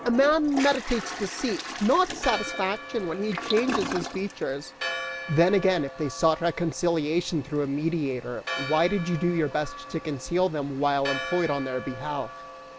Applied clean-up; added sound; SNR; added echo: none; Toilet flush + Church bell; 10 dB; none.